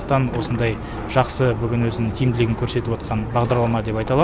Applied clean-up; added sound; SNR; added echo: none; Coin (dropping); 20 dB; none.